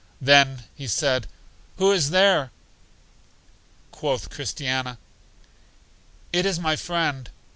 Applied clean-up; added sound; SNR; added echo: none; none; none; none.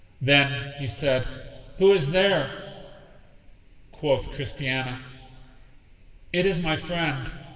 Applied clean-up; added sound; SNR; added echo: none; none; none; reverberation time 1.8 s.